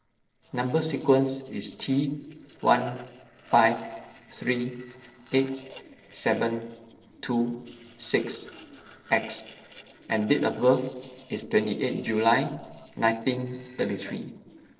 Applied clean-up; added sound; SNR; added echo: neural separator model SepFormer DNS4.